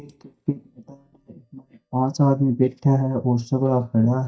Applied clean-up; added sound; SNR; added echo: neural mask model DeepFilterNet 3.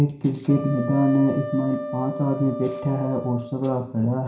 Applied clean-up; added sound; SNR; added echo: none; Wind instrument, woodwind instrument; 10 dB; reverberation time 0.5 s.